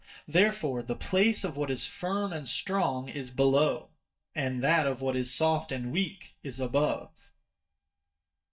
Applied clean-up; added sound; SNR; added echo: neural mask model DeepFilterNet 3.